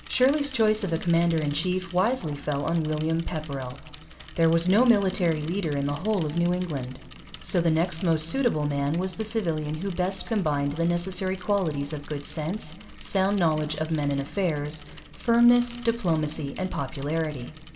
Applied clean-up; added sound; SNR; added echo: none; Mechanisms / Bicycle; 20 dB; reverberation time 1.7 s.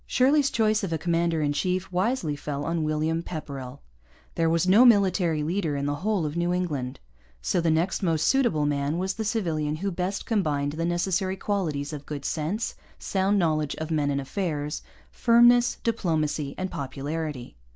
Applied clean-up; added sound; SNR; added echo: none; none; none; none.